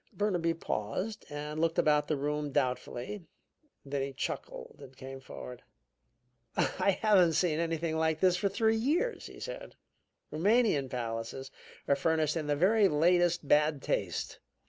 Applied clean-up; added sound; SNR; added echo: none; none; none; none.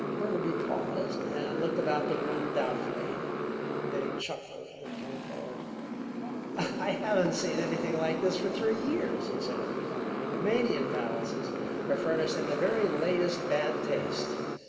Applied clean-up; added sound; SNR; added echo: none; Motorcycle; 1 dB; reverberation time 2.5 s.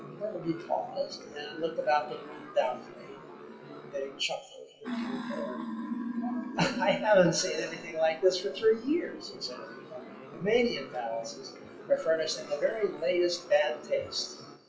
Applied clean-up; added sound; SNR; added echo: classical method WPE with log-MMSE.